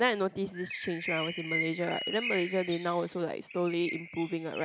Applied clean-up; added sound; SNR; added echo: none; Bird; 7 dB; none.